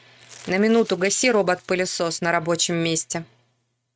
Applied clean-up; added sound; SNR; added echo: neural mask model RNNoise.